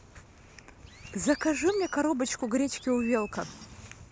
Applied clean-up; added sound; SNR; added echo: none; Chirp, tweet; 20 dB; none.